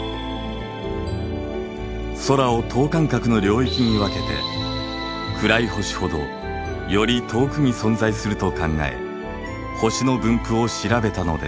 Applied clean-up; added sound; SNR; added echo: none; none; none; none.